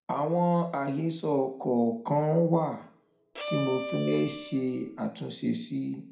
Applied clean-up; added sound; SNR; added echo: none; Bowed string instrument; 9 dB; reverberation time 0.4 s.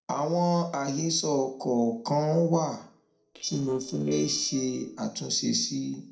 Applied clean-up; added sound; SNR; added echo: neural separator model SepFormer DNS4.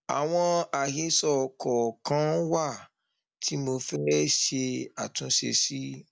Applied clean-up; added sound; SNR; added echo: none; none; none; none.